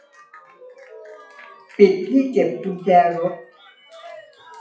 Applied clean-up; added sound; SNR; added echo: classical method WPE with log-MMSE.